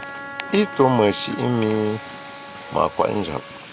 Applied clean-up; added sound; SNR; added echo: none; Hiss + Wind instrument, woodwind instrument; 13 dB; none.